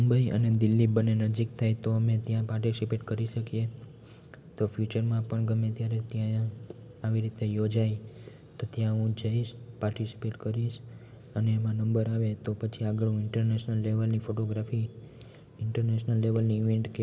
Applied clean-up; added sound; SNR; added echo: none; none; none; none.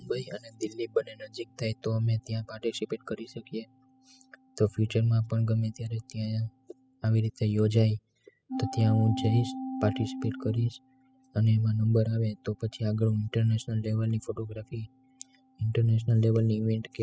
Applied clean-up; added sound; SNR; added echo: classical method spectral subtraction.